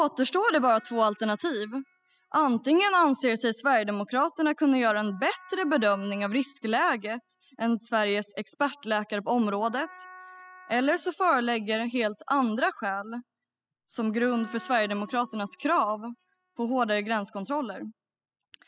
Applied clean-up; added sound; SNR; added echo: classical method spectral subtraction.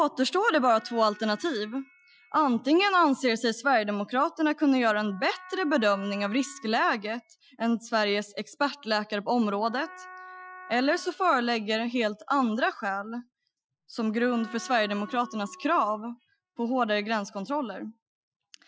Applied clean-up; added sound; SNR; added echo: classical method Wiener filter.